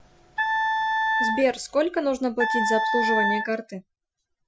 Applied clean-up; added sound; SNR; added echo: classical method Wiener filter.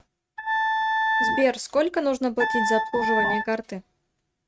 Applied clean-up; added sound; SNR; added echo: neural mask model RNNoise.